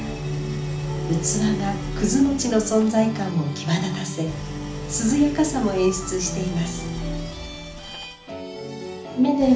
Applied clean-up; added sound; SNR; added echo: none; Idling; 13 dB; reverberation time 0.4 s.